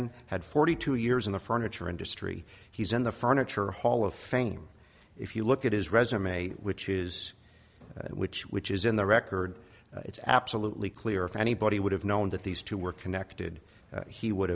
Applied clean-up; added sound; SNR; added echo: none; none; none; none.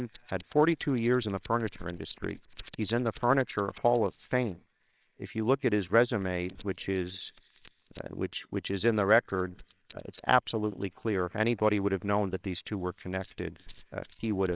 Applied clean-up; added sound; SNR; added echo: neural separator model SepFormer WHAMR!.